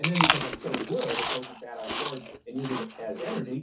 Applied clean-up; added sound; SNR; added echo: none; Chewing, mastication; -1 dB; reverberation time 0.3 s.